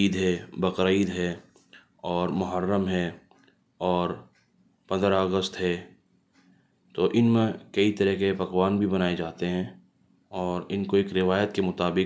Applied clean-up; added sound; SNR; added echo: none; none; none; none.